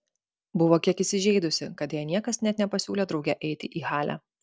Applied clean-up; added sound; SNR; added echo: none; none; none; none.